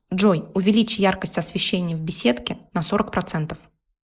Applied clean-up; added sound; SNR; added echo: neural mask model Resemble Enhance denoiser.